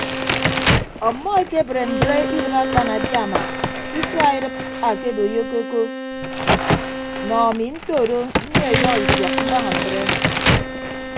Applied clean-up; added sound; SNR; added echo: none; Crack + Bowed string instrument; -1 dB; none.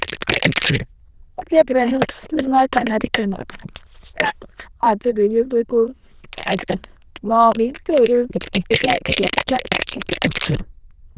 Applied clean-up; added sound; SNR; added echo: neural diffusion model UNIVERSE++.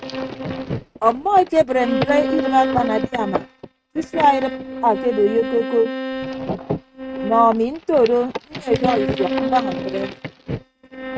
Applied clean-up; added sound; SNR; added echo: neural mask model RNNoise.